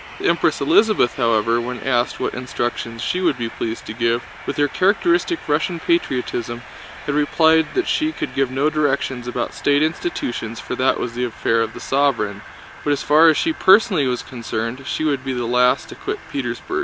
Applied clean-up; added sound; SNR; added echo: none; Train; 18 dB; none.